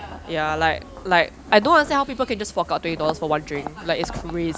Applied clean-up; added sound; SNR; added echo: none; Walk, footsteps; 18 dB; none.